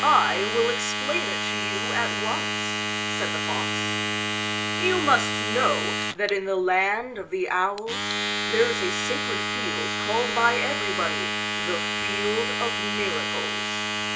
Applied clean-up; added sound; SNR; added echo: none; Domestic sounds, home sounds; 0 dB; none.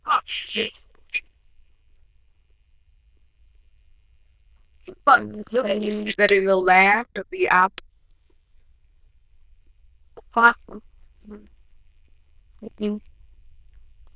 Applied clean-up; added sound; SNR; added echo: neural diffusion model UNIVERSE++.